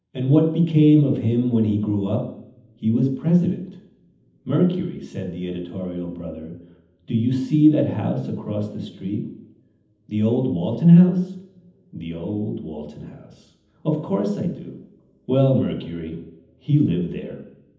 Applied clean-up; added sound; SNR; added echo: none; none; none; reverberation time 0.8 s.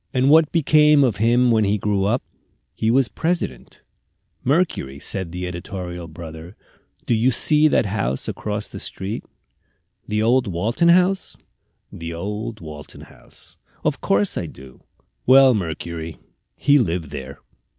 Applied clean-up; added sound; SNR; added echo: none; none; none; none.